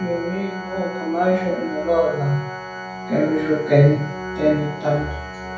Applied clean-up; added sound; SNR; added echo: none; Organ; 10 dB; reverberation time 0.5 s.